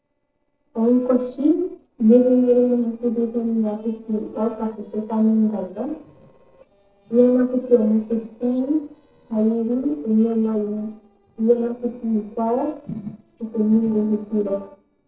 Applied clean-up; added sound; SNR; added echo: neural separator model SepFormer DNS4.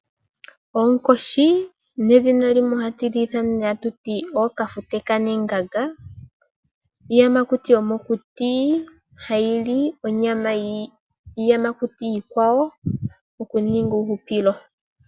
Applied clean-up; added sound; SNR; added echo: none; none; none; none.